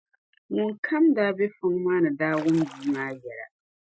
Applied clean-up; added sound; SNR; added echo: classical method Wiener filter.